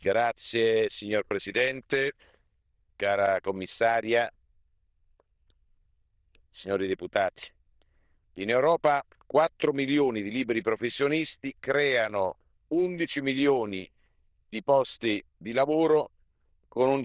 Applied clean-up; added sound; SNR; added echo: neural diffusion model UNIVERSE++.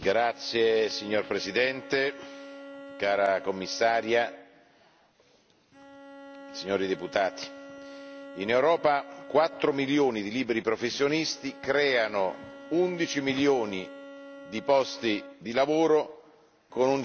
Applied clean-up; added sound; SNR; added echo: none; Bowed string instrument; 18 dB; none.